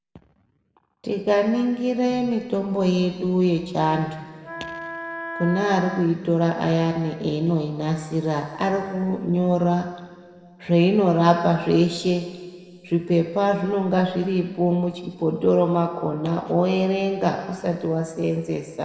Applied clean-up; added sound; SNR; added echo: none; Wind instrument, woodwind instrument; 11 dB; reverberation time 1.8 s.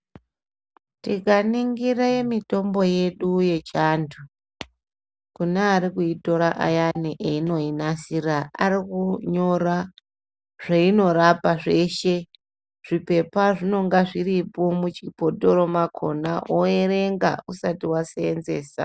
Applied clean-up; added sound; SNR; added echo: none; none; none; none.